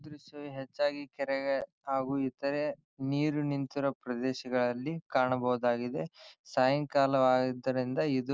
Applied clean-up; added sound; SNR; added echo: none; none; none; none.